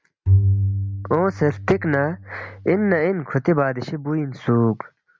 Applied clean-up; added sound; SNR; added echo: none; Bowed string instrument; 1 dB; none.